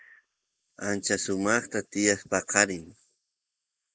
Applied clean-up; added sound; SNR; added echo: neural mask model Resemble Enhance denoiser.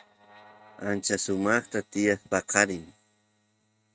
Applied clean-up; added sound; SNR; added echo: neural mask model RNNoise.